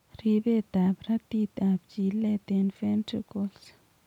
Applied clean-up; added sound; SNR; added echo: none; none; none; none.